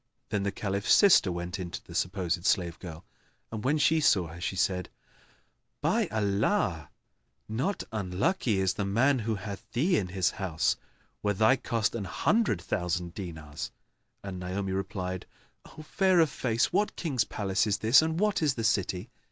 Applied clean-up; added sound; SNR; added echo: none; none; none; none.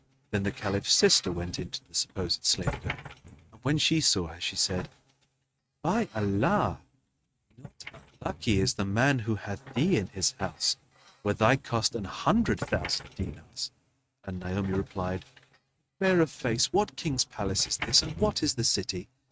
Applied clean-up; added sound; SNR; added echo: neural mask model RNNoise.